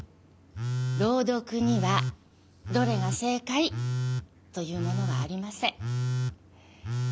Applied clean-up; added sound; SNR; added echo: none; Telephone; 1 dB; none.